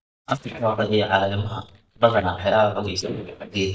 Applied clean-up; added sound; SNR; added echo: neural mask model DeepFilterNet 3.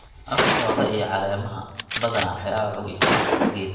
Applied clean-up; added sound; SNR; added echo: none; Gunshot, gunfire; -3 dB; reverberation time 0.9 s.